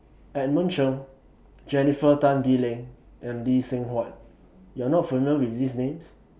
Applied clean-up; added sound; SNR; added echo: none; none; none; none.